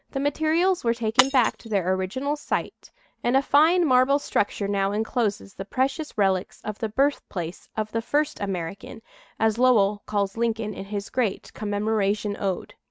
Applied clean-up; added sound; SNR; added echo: neural mask model RNNoise.